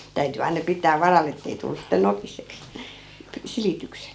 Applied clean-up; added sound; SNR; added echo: none; none; none; none.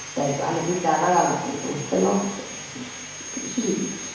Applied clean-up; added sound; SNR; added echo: none; Sawing; 10 dB; reverberation time 1.1 s.